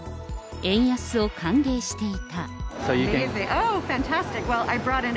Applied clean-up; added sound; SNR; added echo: none; none; none; none.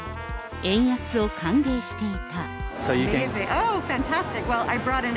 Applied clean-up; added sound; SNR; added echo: none; Trumpet; 14 dB; none.